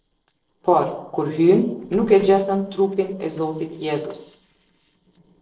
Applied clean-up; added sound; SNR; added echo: neural separator model SepFormer DNS4.